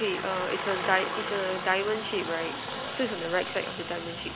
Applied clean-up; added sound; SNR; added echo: none; Aircraft; 5 dB; none.